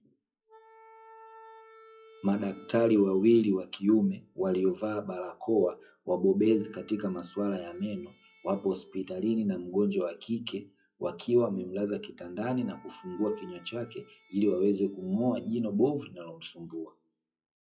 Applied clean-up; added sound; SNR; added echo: classical method WPE with log-MMSE.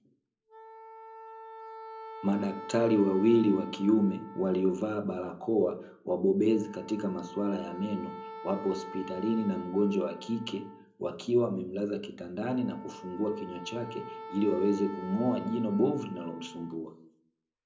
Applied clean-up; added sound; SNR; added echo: none; Wind instrument, woodwind instrument; 15 dB; reverberation time 0.4 s.